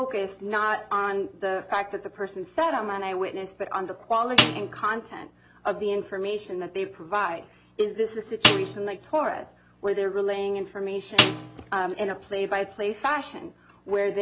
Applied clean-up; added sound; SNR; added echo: none; Snare drum; -3 dB; none.